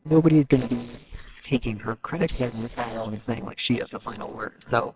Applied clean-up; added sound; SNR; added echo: neural separator model SepFormer WHAMR!.